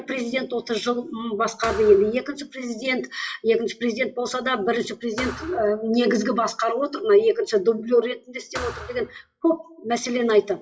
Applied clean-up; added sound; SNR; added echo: classical method WPE with log-MMSE.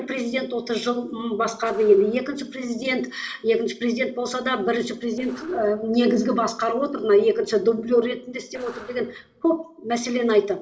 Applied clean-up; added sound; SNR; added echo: neural separator model SepFormer DNS4.